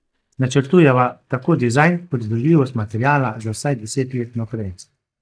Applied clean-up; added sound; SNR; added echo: neural mask model DeepFilterNet 3.